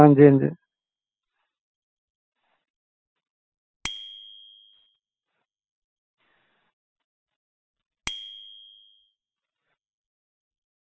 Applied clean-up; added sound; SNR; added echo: classical method spectral subtraction.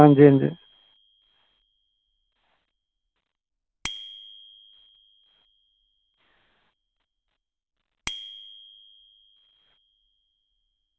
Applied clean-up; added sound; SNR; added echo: none; Bicycle bell; 20 dB; none.